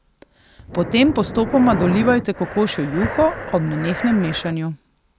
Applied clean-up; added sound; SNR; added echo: none; Breathing; 9 dB; none.